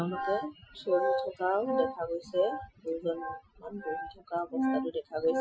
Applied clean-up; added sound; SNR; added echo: classical method Wiener filter.